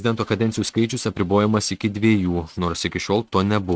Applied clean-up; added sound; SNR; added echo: neural mask model RNNoise.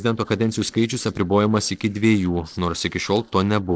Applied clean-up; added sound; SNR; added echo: neural separator model SepFormer DNS4.